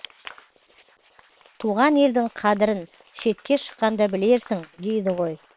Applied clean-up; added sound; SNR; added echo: neural separator model SepFormer WHAM!.